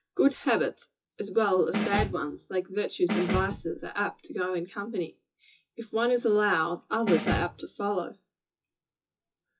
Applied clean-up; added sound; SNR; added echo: classical method WPE with log-MMSE.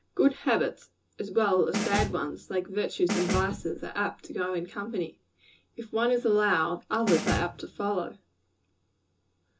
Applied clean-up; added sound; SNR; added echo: none; Snare drum; 4 dB; reverberation time 0.2 s.